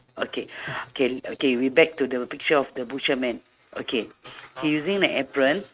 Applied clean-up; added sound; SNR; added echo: neural mask model RNNoise.